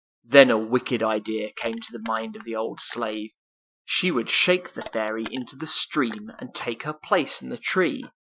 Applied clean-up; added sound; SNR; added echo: classical method Wiener filter.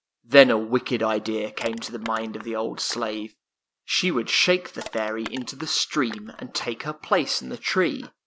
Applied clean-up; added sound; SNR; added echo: none; Crushing; 17 dB; none.